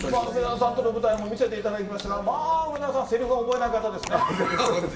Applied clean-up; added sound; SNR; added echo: none; Chewing, mastication; 20 dB; reverberation time 1.0 s.